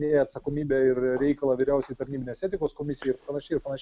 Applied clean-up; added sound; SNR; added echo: none; none; none; none.